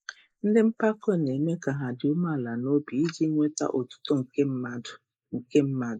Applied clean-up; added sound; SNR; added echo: neural mask model Resemble Enhance denoiser.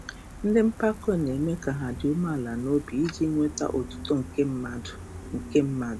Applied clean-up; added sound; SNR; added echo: none; Gull, seagull; 14 dB; none.